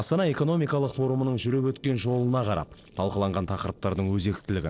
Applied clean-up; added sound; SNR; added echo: neural separator model SepFormer DNS4.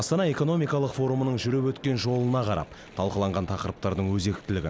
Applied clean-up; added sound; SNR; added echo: none; none; none; none.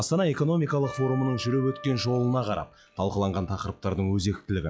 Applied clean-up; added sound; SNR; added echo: classical method log-MMSE.